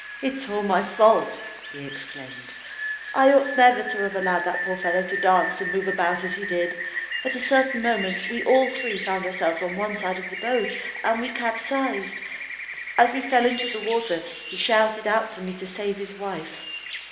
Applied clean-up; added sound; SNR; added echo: none; Rain; 8 dB; reverberation time 1.1 s.